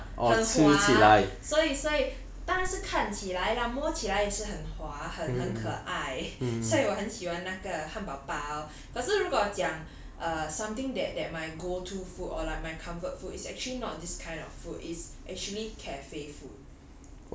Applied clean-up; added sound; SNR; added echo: none; none; none; none.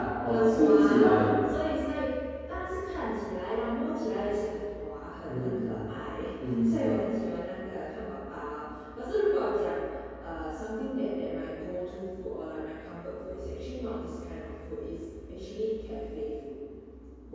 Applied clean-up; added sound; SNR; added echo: none; Bowed string instrument; 18 dB; reverberation time 2.2 s.